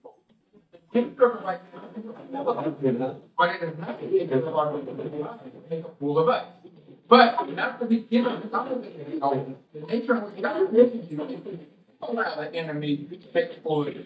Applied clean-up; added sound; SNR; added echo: neural mask model DeepFilterNet 3.